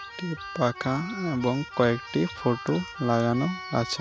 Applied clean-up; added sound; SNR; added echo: none; Keyboard (musical); 12 dB; none.